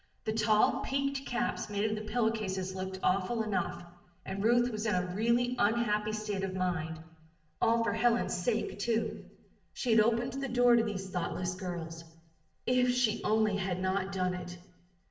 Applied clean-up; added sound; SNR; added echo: none; none; none; reverberation time 0.8 s.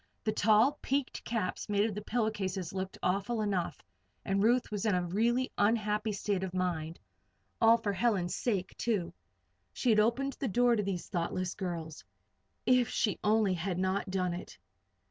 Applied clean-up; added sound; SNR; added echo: none; none; none; none.